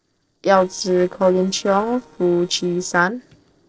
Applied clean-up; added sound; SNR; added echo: neural separator model SepFormer DNS4.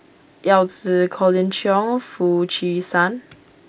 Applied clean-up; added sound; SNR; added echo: none; none; none; none.